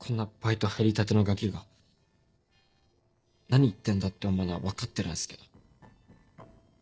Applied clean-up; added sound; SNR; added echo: neural separator model SepFormer DNS4.